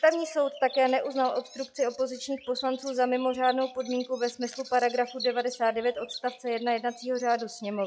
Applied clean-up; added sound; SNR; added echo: classical method log-MMSE.